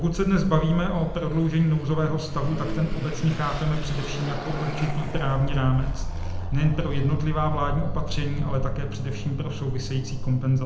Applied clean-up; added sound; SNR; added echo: none; Car passing by / Accelerating, revving, vroom; 3 dB; reverberation time 0.7 s.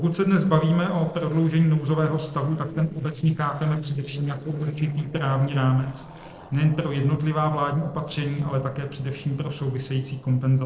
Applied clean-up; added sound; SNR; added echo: neural separator model SepFormer DNS4.